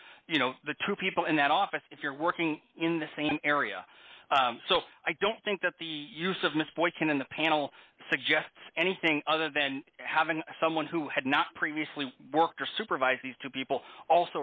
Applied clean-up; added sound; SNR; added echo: none; none; none; none.